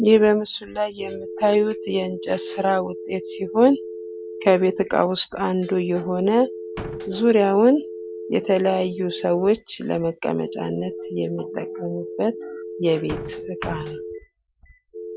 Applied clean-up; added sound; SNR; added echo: none; Telephone + Slam; 11 dB; none.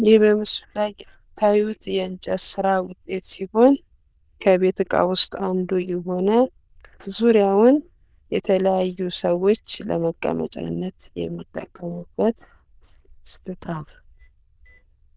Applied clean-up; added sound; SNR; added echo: neural diffusion model UNIVERSE++.